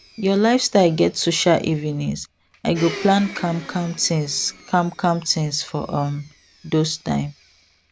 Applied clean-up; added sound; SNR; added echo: none; Domestic sounds, home sounds; 19 dB; none.